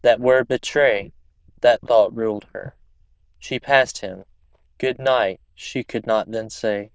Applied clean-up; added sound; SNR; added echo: neural diffusion model UNIVERSE++.